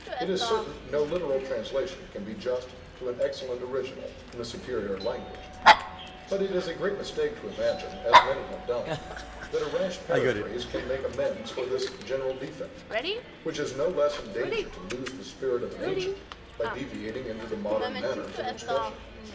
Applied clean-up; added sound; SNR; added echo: none; Dog; 0 dB; reverberation time 1.1 s.